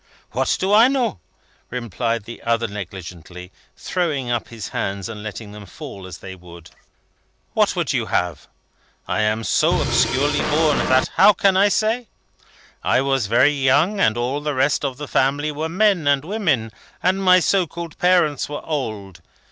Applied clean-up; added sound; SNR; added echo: none; Drum kit; 1 dB; none.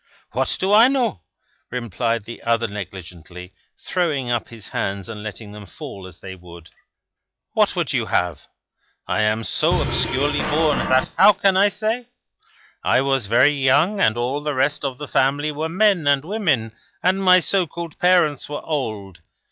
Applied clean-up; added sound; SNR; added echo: classical method log-MMSE.